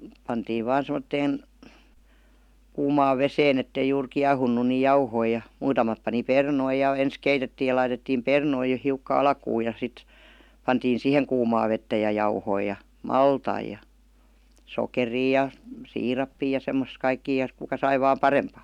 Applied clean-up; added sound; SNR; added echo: none; none; none; none.